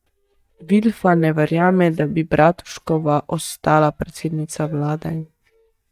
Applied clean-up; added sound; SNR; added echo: neural mask model DeepFilterNet 3.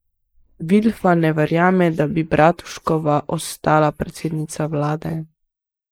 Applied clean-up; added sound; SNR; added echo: neural mask model Resemble Enhance denoiser.